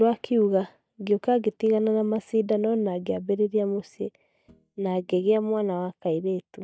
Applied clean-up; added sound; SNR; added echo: neural mask model DeepFilterNet 3.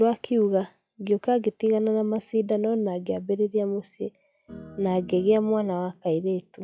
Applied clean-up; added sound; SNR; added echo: classical method log-MMSE.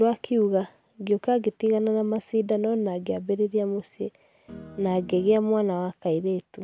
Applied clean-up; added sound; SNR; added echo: none; Guitar; 17 dB; none.